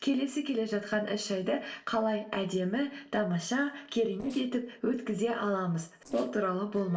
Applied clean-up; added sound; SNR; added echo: neural separator model SepFormer DNS4.